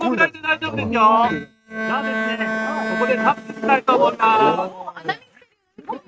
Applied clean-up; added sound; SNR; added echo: neural mask model RNNoise.